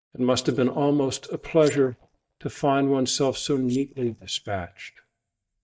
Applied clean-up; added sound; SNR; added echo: neural mask model DeepFilterNet 3.